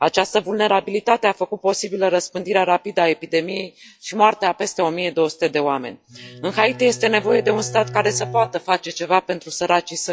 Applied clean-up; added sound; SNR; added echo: classical method log-MMSE.